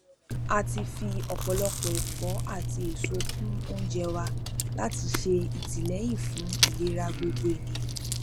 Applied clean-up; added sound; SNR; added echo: none; Chewing, mastication; -3 dB; none.